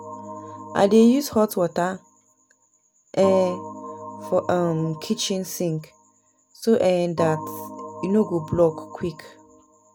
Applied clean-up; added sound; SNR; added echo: none; Organ; 14 dB; none.